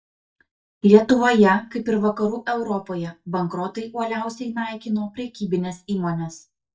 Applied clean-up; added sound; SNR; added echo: neural mask model DeepFilterNet 3.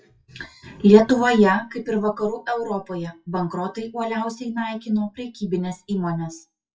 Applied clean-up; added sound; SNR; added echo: classical method WPE with log-MMSE.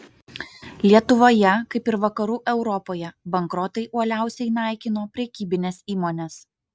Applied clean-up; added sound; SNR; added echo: none; none; none; none.